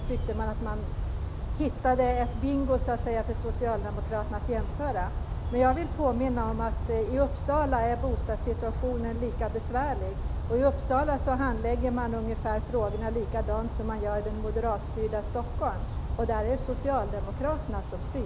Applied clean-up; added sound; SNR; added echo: none; Bird vocalization, bird call, bird song; 2 dB; none.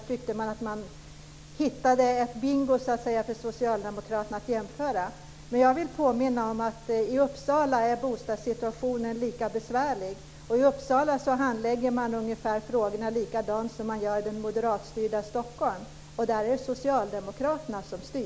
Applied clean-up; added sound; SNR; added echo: none; none; none; none.